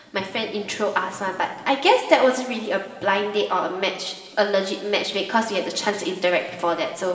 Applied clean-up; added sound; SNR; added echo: none; none; none; reverberation time 2.3 s.